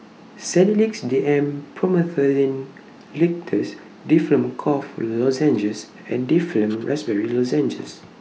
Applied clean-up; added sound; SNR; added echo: none; none; none; none.